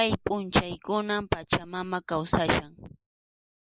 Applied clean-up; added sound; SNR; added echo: neural mask model Resemble Enhance denoiser.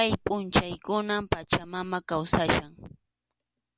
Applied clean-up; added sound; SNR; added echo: none; none; none; none.